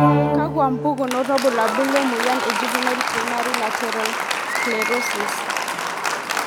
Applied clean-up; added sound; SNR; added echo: none; Applause; -2 dB; none.